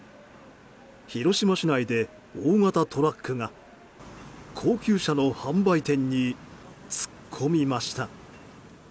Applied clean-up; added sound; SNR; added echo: none; none; none; none.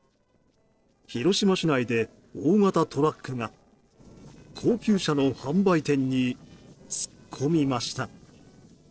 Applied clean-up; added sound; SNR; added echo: neural separator model SepFormer DNS4.